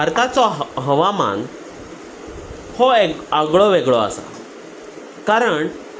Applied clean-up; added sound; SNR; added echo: none; none; none; none.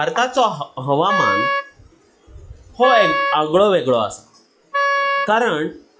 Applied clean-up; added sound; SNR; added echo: classical method log-MMSE.